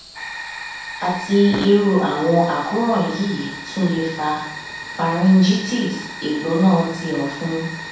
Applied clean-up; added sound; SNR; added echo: none; Fire; 13 dB; reverberation time 0.7 s.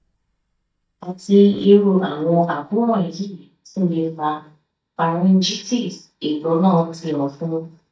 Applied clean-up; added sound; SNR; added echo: neural mask model DeepFilterNet 3.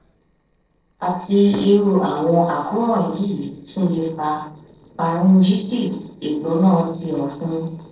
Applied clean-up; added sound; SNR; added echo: neural separator model SepFormer DNS4.